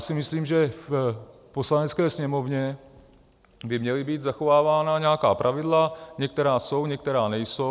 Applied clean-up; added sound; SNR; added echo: none; none; none; none.